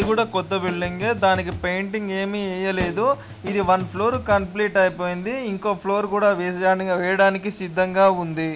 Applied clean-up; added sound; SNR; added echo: none; Drum kit; 11 dB; none.